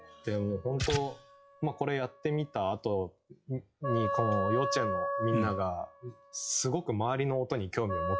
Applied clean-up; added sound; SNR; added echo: classical method log-MMSE.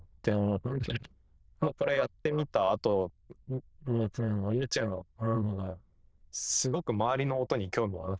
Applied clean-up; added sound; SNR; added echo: neural diffusion model UNIVERSE++.